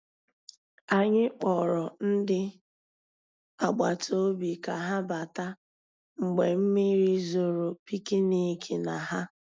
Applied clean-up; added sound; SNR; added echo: none; none; none; none.